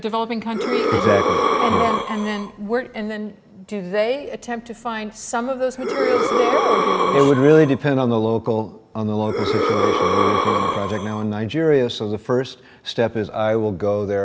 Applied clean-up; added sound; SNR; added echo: none; Breathing; 1 dB; none.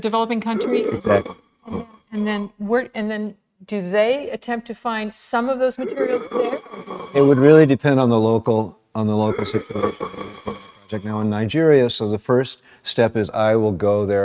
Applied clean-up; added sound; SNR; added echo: neural mask model RNNoise.